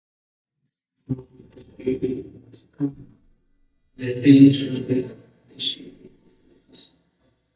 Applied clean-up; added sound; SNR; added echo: neural mask model DeepFilterNet 3.